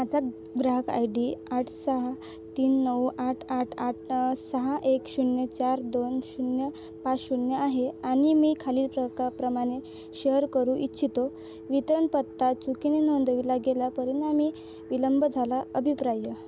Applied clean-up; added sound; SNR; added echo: none; Telephone; 16 dB; none.